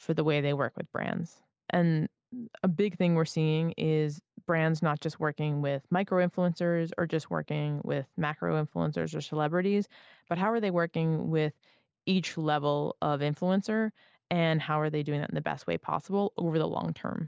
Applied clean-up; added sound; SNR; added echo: none; none; none; none.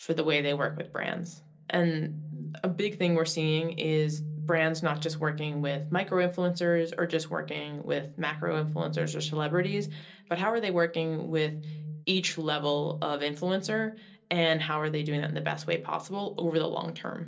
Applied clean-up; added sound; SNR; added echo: none; none; none; reverberation time 0.2 s.